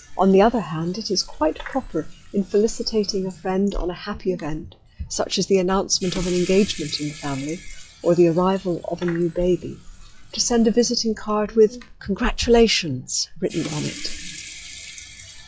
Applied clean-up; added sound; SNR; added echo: classical method log-MMSE.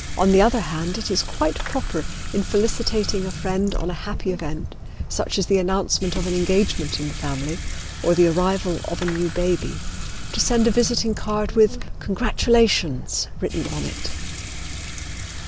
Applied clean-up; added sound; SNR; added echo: none; Sink (filling or washing) / Water tap, faucet + Fireworks; 10 dB; none.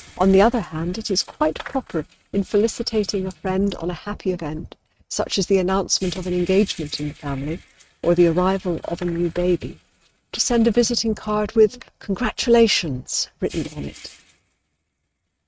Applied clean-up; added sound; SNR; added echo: neural mask model RNNoise.